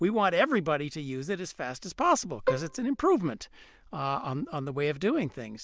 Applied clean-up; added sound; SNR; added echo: none; Bowed string instrument; 6 dB; none.